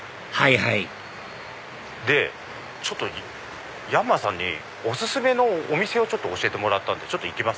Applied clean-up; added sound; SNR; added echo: none; none; none; none.